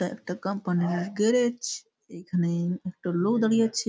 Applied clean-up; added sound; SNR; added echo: none; none; none; none.